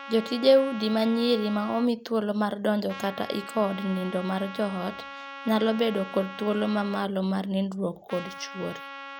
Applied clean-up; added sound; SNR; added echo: none; Trumpet; 14 dB; none.